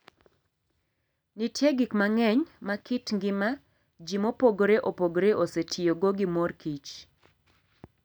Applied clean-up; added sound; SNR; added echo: none; none; none; none.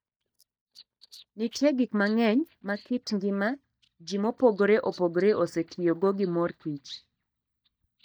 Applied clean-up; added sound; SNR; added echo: neural mask model DeepFilterNet 3.